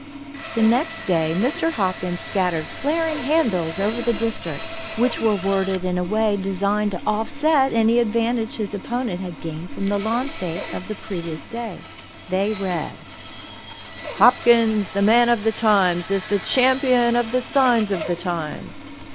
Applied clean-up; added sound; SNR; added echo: none; Sawing; 10 dB; none.